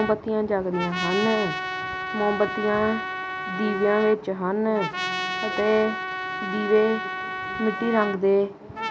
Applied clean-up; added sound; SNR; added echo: none; Trumpet; 6 dB; none.